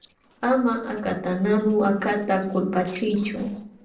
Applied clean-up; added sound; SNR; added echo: neural separator model SepFormer DNS4.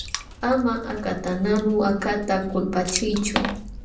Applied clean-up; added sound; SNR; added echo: none; Water / Splash, splatter; 9 dB; reverberation time 0.6 s.